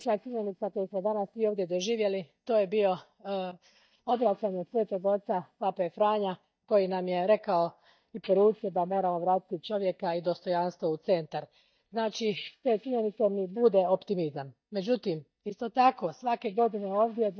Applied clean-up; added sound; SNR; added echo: neural mask model DeepFilterNet 3.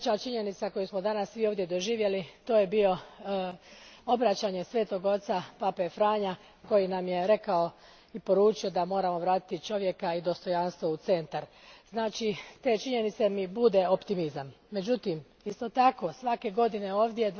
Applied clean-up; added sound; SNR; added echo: none; none; none; none.